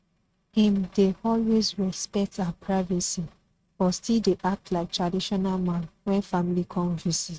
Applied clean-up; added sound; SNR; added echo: neural mask model RNNoise.